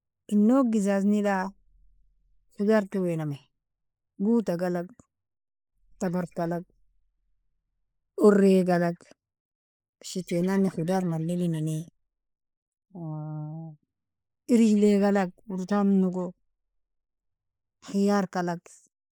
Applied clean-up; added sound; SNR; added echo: neural mask model Resemble Enhance denoiser.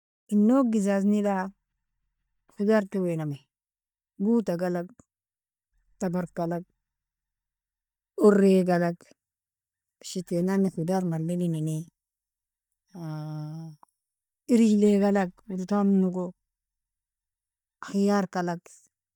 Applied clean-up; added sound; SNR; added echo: neural mask model DeepFilterNet 3.